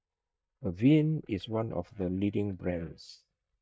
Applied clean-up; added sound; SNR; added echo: neural mask model DeepFilterNet 3.